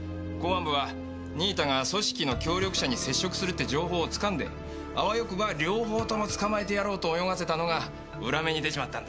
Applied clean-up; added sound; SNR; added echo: none; none; none; none.